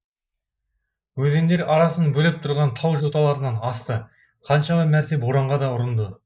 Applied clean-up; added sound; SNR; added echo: neural mask model Resemble Enhance denoiser.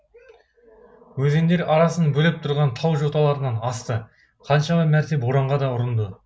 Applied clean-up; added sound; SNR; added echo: none; none; none; none.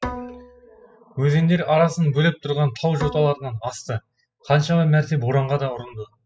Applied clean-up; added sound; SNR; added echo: classical method spectral subtraction.